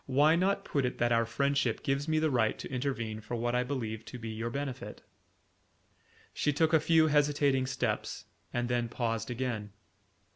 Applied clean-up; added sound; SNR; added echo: none; none; none; none.